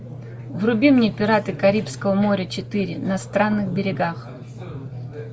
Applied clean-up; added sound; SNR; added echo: none; none; none; none.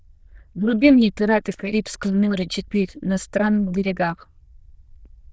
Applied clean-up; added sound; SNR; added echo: neural diffusion model UNIVERSE++.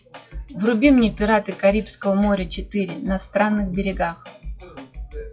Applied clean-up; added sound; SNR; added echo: classical method log-MMSE.